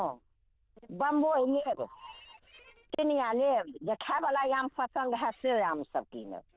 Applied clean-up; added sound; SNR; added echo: neural diffusion model UNIVERSE++.